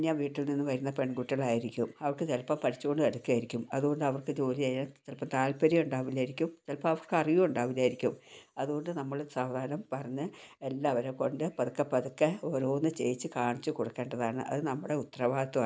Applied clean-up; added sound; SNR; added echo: none; none; none; none.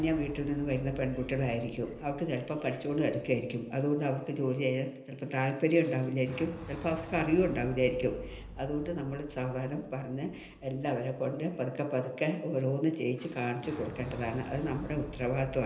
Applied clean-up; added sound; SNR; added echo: none; Boom; 16 dB; reverberation time 0.8 s.